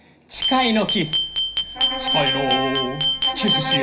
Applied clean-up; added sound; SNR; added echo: none; Glass; -3 dB; reverberation time 0.5 s.